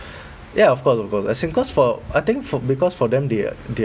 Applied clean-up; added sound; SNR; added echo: none; none; none; none.